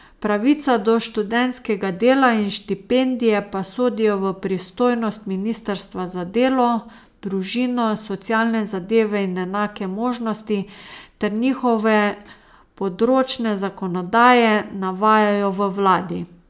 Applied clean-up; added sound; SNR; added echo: none; none; none; none.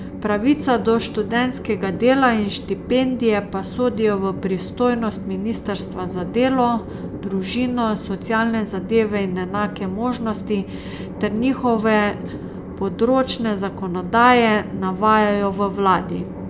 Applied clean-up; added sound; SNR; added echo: none; Train; 11 dB; none.